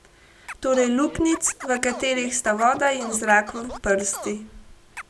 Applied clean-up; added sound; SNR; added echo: none; Scratching (performance technique); 16 dB; none.